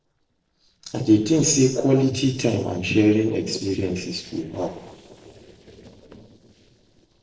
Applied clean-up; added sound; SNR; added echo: neural separator model SepFormer DNS4.